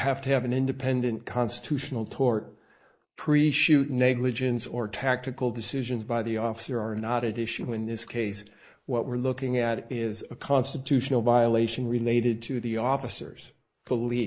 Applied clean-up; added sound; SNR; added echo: neural mask model Resemble Enhance denoiser.